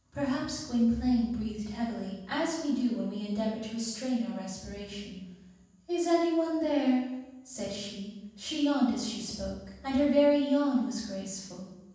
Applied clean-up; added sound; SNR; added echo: none; none; none; reverberation time 1.2 s.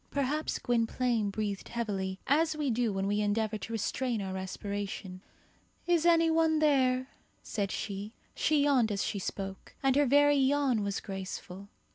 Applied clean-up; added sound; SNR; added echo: none; none; none; none.